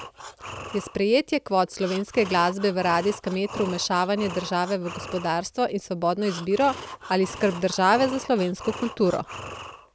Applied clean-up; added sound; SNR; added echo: none; Breathing; 14 dB; none.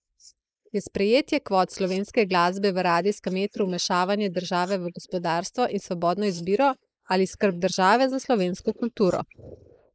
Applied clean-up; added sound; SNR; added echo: neural mask model Resemble Enhance denoiser.